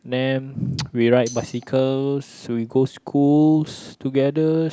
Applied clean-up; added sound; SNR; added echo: none; Tambourine; 20 dB; none.